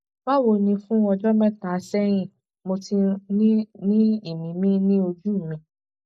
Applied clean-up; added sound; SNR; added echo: neural mask model Resemble Enhance denoiser.